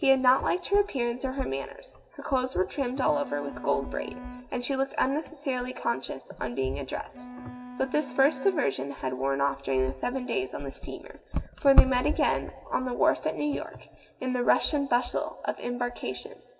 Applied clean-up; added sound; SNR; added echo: none; Wind instrument, woodwind instrument; 16 dB; reverberation time 0.5 s.